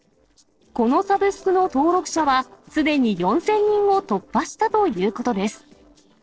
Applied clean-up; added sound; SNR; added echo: neural separator model SepFormer DNS4.